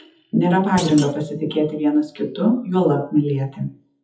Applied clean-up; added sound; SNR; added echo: classical method WPE with log-MMSE.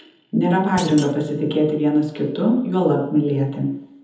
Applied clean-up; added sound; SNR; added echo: none; Thump, thud; 18 dB; reverberation time 1.0 s.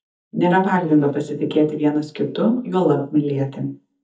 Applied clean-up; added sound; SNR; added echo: neural mask model DeepFilterNet 3.